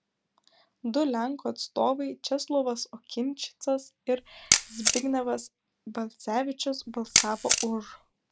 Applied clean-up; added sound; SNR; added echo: none; Camera; -2 dB; none.